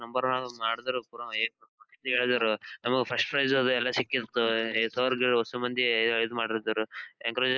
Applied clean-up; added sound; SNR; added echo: neural mask model Resemble Enhance denoiser.